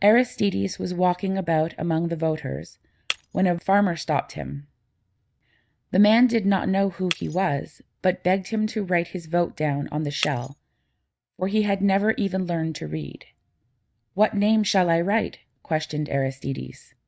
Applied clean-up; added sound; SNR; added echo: neural mask model RNNoise.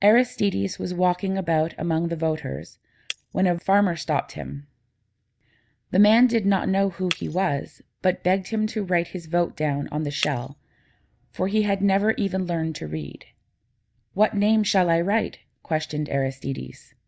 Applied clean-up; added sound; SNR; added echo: neural mask model DeepFilterNet 3.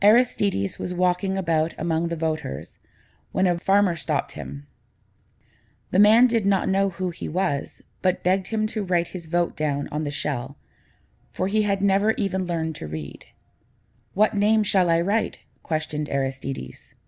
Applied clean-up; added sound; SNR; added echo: none; none; none; none.